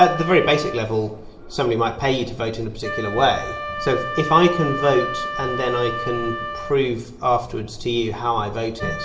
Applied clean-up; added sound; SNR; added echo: none; Wind instrument, woodwind instrument; 9 dB; reverberation time 0.8 s.